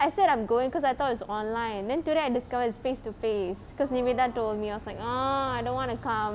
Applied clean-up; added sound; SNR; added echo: none; none; none; none.